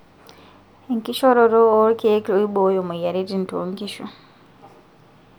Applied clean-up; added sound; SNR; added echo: none; none; none; none.